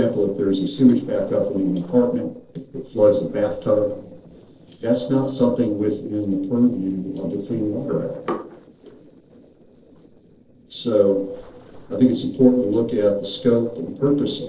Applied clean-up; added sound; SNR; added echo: neural separator model SepFormer DNS4.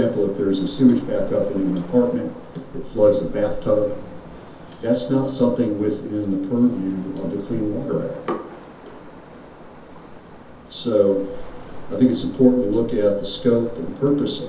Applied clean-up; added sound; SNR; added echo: none; Waves, surf; 13 dB; reverberation time 0.5 s.